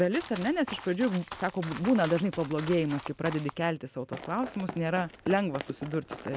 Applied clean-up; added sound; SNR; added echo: none; Run; 12 dB; none.